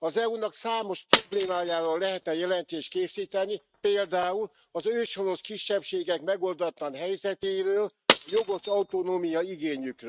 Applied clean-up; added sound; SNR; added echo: neural mask model RNNoise.